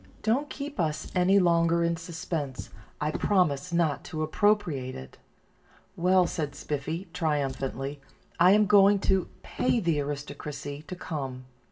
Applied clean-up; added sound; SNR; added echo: none; Drawer open or close; 15 dB; reverberation time 0.2 s.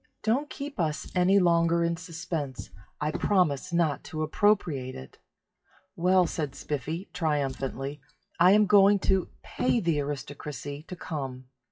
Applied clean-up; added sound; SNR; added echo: classical method WPE with log-MMSE.